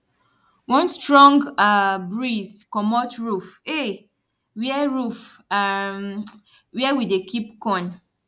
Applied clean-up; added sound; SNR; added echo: none; none; none; none.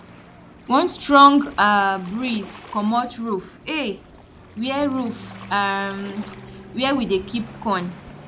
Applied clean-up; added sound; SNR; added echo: none; Waves, surf; 19 dB; none.